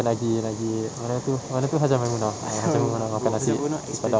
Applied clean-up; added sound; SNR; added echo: none; none; none; none.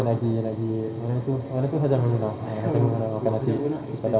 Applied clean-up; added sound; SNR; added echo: none; none; none; reverberation time 2.0 s.